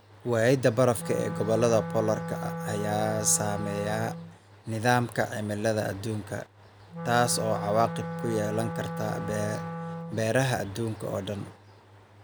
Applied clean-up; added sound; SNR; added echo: none; Wind instrument, woodwind instrument; 9 dB; none.